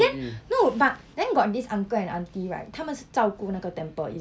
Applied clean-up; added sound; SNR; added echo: none; none; none; none.